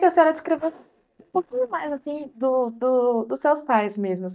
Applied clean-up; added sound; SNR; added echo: neural mask model DeepFilterNet 3.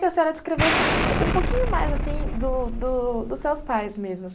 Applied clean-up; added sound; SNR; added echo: none; Explosion; -2 dB; none.